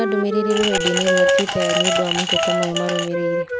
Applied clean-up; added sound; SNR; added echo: none; Glass + Wind instrument, woodwind instrument; -3 dB; none.